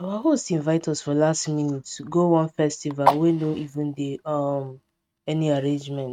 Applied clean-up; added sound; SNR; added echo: neural mask model RNNoise.